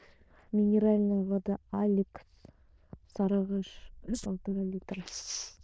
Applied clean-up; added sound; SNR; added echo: neural diffusion model UNIVERSE++.